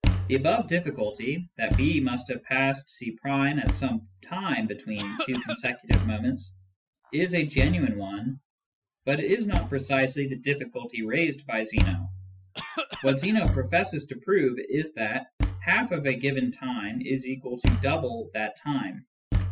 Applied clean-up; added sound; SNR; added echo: classical method Wiener filter.